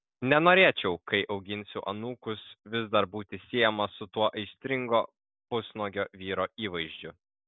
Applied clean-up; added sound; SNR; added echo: none; none; none; none.